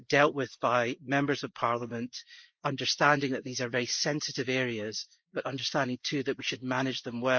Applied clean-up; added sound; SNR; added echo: neural mask model Resemble Enhance denoiser.